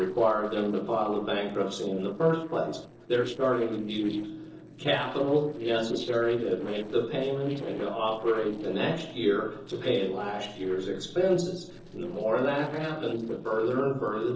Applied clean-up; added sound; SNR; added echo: neural separator model SepFormer DNS4.